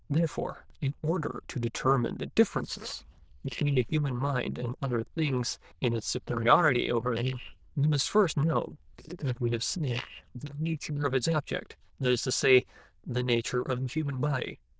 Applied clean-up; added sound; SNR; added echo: neural diffusion model UNIVERSE++.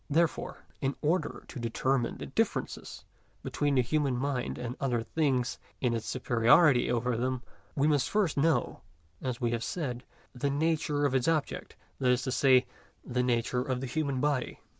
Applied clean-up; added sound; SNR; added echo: none; none; none; none.